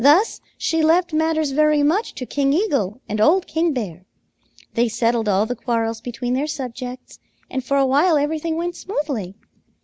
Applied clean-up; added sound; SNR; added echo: none; none; none; none.